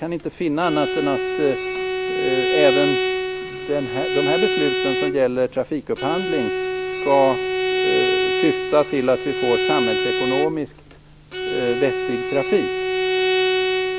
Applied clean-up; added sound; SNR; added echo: none; Bowed string instrument; -1 dB; none.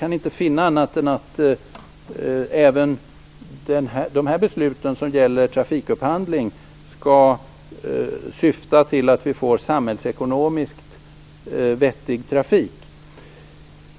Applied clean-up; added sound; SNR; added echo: none; none; none; none.